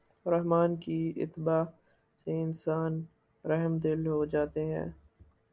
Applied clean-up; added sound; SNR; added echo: none; none; none; none.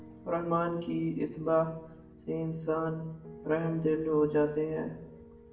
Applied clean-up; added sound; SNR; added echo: none; Piano; 19 dB; reverberation time 0.7 s.